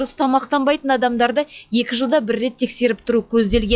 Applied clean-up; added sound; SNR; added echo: classical method log-MMSE.